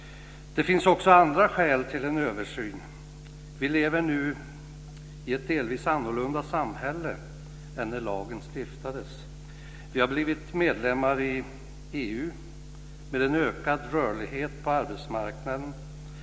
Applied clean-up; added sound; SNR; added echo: none; none; none; none.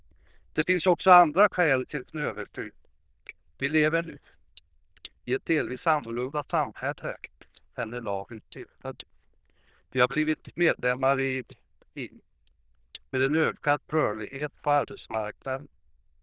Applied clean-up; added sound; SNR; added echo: neural diffusion model UNIVERSE++.